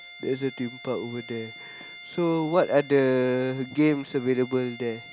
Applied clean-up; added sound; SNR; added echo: none; Bowed string instrument; 17 dB; none.